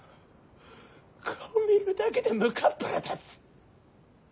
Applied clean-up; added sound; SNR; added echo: none; none; none; none.